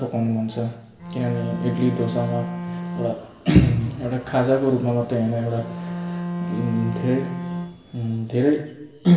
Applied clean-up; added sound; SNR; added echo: none; Bowed string instrument; 6 dB; reverberation time 1.1 s.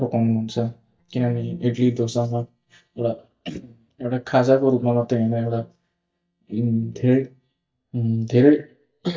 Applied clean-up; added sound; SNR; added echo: neural mask model DeepFilterNet 3.